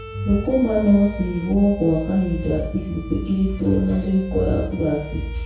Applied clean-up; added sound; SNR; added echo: none; Bowed string instrument; 20 dB; reverberation time 0.6 s.